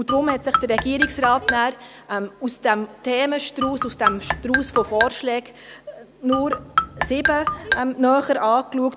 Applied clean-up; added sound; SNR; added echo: none; Marimba, xylophone; 1 dB; none.